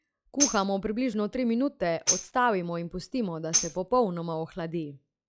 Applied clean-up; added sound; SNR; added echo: classical method log-MMSE.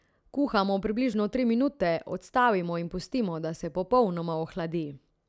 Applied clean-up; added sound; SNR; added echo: none; none; none; none.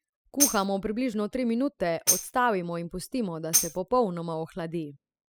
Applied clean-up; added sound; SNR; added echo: classical method spectral subtraction.